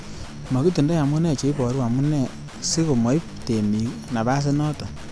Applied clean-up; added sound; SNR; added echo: none; Guitar + Writing; 12 dB; none.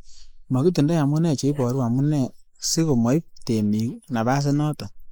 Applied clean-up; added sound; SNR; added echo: neural mask model Resemble Enhance denoiser.